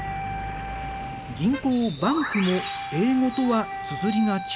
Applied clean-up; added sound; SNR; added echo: none; Wind instrument, woodwind instrument; 10 dB; none.